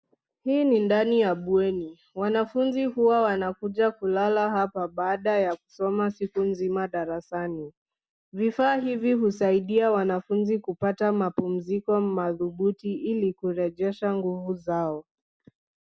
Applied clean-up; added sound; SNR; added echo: none; none; none; none.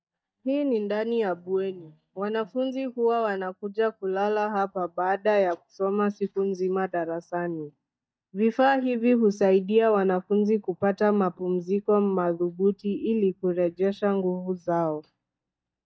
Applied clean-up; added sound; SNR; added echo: neural mask model DeepFilterNet 3.